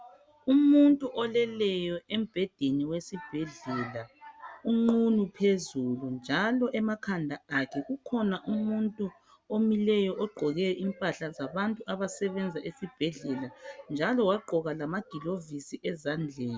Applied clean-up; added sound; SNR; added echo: none; none; none; none.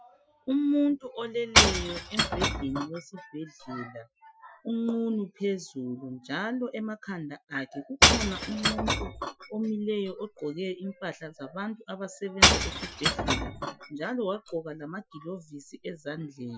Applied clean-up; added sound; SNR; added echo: classical method Wiener filter.